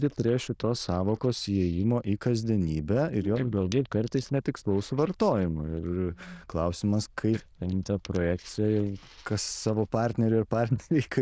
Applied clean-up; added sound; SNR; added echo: neural diffusion model UNIVERSE++.